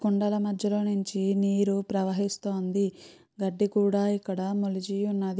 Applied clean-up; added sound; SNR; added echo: none; none; none; none.